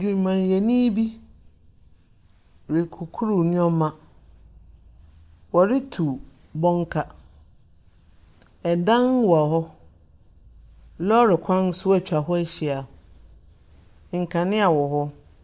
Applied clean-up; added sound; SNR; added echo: none; none; none; none.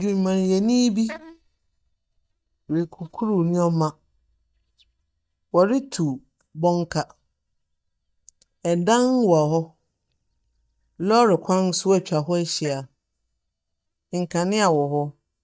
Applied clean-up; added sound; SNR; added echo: neural mask model DeepFilterNet 3.